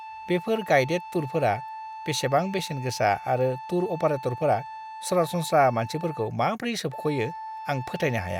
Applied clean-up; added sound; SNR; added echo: none; Wind instrument, woodwind instrument; 13 dB; none.